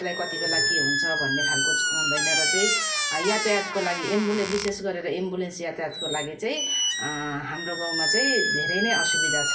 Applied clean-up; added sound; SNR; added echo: none; Squeak; -3 dB; reverberation time 0.1 s.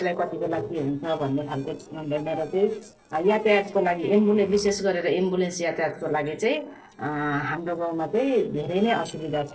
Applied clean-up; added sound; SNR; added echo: neural separator model SepFormer DNS4.